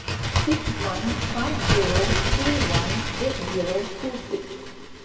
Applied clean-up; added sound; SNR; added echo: none; Bird; -3 dB; reverberation time 2.6 s.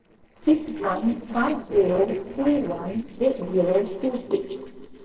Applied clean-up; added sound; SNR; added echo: neural separator model SepFormer DNS4.